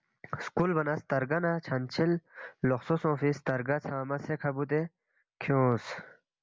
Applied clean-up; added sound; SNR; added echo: none; none; none; none.